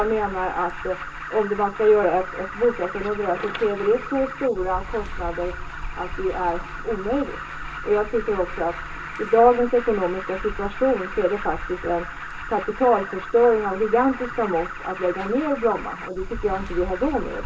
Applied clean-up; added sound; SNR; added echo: none; Alarm; 9 dB; reverberation time 0.2 s.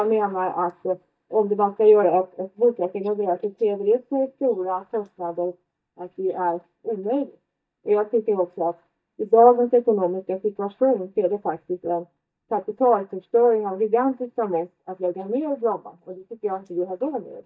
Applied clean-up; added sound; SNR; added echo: neural mask model DeepFilterNet 3.